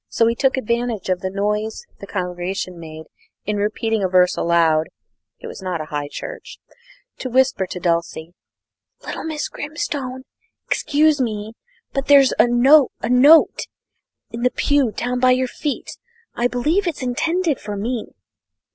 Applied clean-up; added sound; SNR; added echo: none; none; none; none.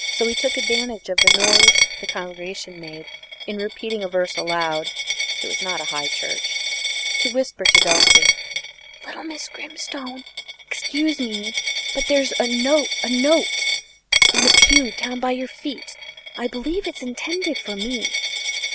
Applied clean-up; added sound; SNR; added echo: none; Coin (dropping); -4 dB; none.